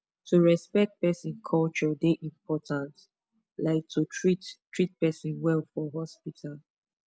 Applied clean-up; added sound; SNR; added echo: none; none; none; none.